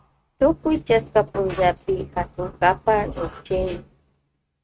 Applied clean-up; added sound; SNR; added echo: neural mask model RNNoise.